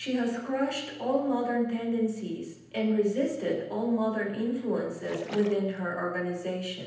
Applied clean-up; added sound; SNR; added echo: none; Splash, splatter; 13 dB; reverberation time 0.9 s.